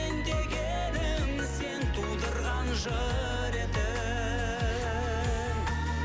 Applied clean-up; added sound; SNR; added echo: none; none; none; none.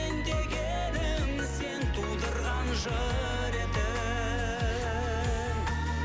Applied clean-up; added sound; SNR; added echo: none; Bowed string instrument; 16 dB; none.